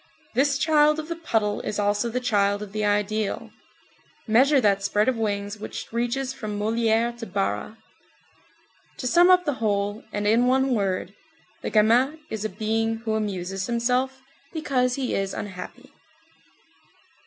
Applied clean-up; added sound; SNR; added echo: none; none; none; none.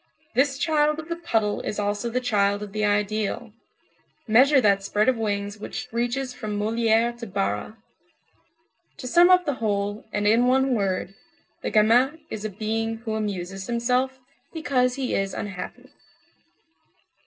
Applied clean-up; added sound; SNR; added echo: neural separator model SepFormer DNS4.